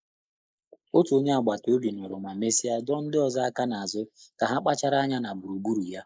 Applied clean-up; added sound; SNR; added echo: neural mask model Resemble Enhance denoiser.